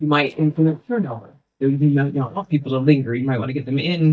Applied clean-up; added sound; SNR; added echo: neural mask model DeepFilterNet 3.